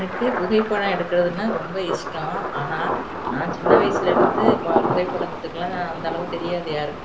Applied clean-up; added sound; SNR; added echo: none; Thunder; -1 dB; reverberation time 0.3 s.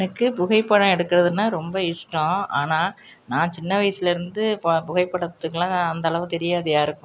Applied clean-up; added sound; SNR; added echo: none; none; none; none.